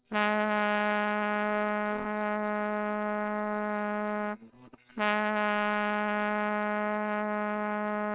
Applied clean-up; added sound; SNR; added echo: neural separator model SepFormer WHAMR!.